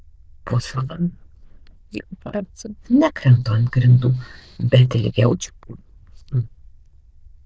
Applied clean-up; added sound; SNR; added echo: neural diffusion model UNIVERSE++.